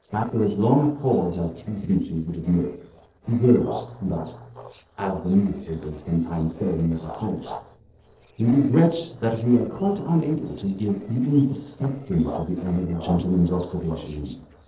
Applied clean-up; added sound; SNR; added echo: neural separator model SepFormer DNS4.